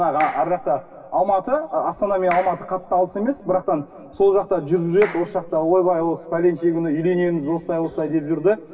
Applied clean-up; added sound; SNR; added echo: none; Clapping; 16 dB; reverberation time 2.5 s.